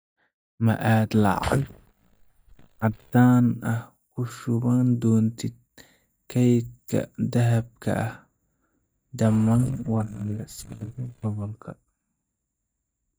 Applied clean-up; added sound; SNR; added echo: neural mask model DeepFilterNet 3.